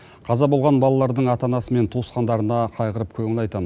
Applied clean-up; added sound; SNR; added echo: none; none; none; none.